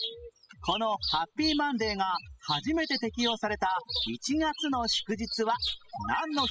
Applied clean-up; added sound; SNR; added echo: classical method spectral subtraction.